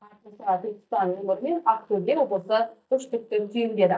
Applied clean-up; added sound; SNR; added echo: neural mask model DeepFilterNet 3.